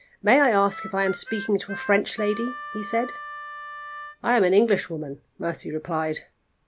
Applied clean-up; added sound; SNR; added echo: none; Harmonica; 12 dB; none.